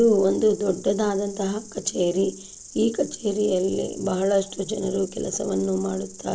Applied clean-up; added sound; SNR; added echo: none; Insect; 19 dB; none.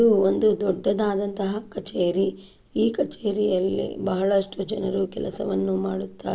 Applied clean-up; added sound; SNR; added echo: none; none; none; none.